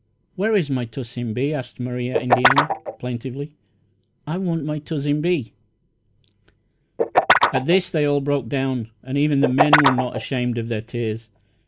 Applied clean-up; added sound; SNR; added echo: none; Guitar; -1 dB; none.